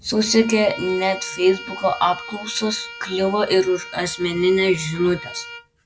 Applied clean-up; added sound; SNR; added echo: none; Bowed string instrument; 15 dB; none.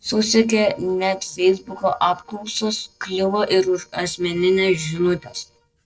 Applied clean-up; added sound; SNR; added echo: neural separator model SepFormer DNS4.